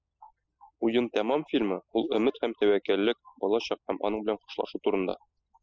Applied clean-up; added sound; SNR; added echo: classical method spectral subtraction.